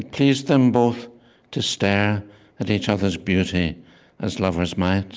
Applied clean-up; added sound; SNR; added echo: none; none; none; none.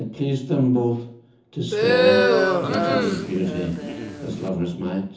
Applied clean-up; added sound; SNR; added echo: none; Crowd; -4 dB; reverberation time 0.6 s.